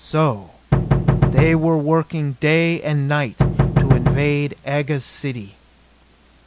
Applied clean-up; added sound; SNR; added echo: none; Knock; -3 dB; none.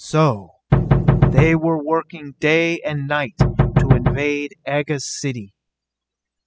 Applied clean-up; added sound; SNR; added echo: classical method spectral subtraction.